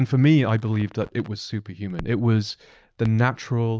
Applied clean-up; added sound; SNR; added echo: neural mask model RNNoise.